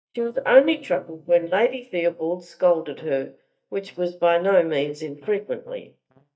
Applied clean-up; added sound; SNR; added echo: neural mask model DeepFilterNet 3.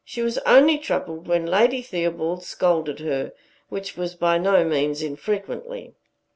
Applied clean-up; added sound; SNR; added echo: none; none; none; none.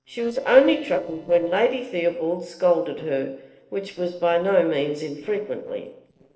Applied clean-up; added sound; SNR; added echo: neural separator model SepFormer DNS4.